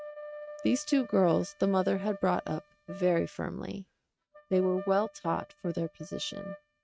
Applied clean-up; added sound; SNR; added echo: neural mask model RNNoise.